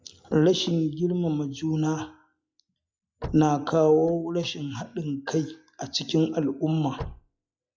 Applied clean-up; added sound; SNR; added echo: classical method log-MMSE.